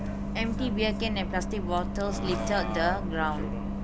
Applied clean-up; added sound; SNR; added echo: none; Bus; 0 dB; none.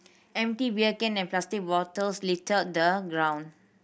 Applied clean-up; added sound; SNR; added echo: none; none; none; none.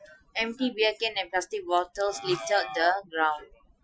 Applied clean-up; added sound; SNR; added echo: classical method Wiener filter.